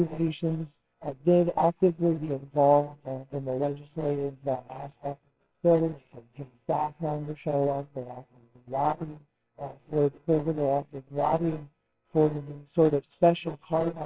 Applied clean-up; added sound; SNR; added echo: neural separator model SepFormer WHAMR!.